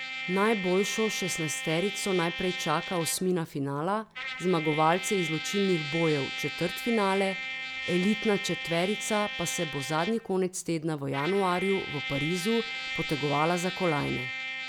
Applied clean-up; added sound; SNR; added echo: none; Trumpet; 7 dB; none.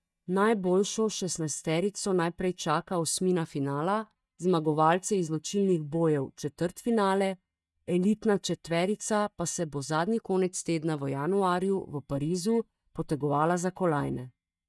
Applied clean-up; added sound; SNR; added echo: neural mask model DeepFilterNet 3.